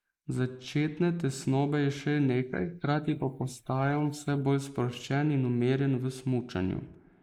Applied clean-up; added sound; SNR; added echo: neural mask model Resemble Enhance denoiser.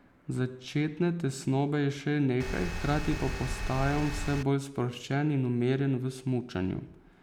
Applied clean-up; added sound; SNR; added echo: none; Engine; 4 dB; none.